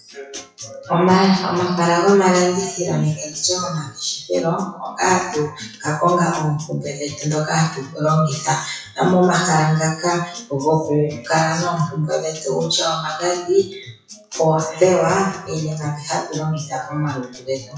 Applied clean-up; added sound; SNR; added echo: classical method WPE with log-MMSE.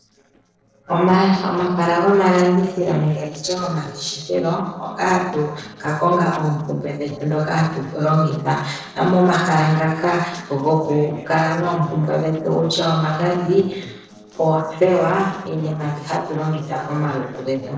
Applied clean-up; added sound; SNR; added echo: neural separator model SepFormer DNS4.